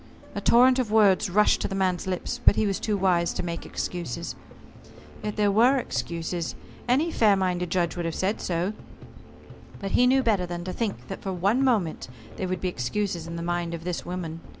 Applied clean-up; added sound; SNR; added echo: none; Musical instrument; 19 dB; none.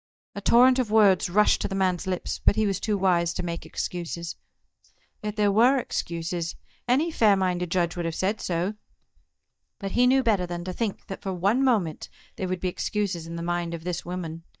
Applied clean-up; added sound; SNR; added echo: neural mask model DeepFilterNet 3.